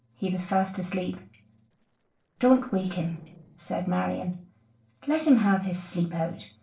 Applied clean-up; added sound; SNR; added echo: neural separator model SepFormer DNS4.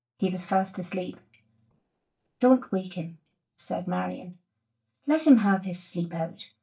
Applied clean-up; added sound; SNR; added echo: neural mask model DeepFilterNet 3.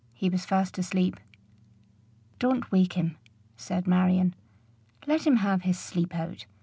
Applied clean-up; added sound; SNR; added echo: none; none; none; none.